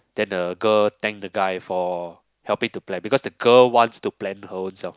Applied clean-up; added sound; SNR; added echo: none; none; none; none.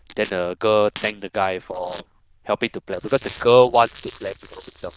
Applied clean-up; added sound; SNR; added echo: neural diffusion model UNIVERSE++.